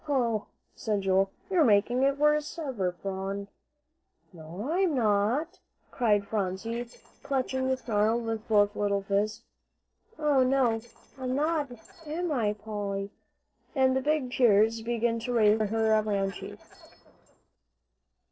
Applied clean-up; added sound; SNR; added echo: neural separator model SepFormer DNS4.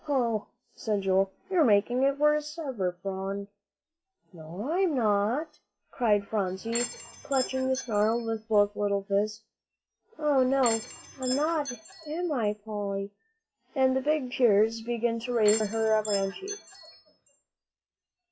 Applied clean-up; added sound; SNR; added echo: classical method log-MMSE.